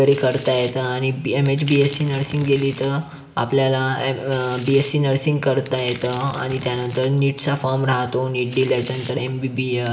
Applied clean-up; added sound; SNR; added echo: none; Domestic sounds, home sounds; 15 dB; reverberation time 0.9 s.